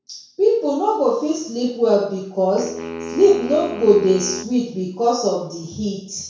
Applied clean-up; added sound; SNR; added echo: none; Wind instrument, woodwind instrument; 13 dB; reverberation time 0.6 s.